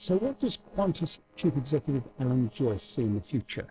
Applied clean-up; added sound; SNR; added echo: neural separator model SepFormer DNS4.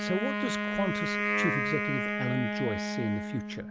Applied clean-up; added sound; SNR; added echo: none; Wind instrument, woodwind instrument; -2 dB; none.